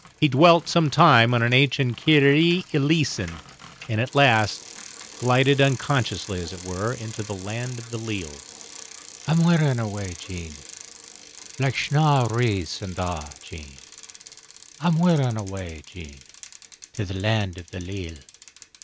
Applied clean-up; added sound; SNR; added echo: none; Bicycle; 19 dB; none.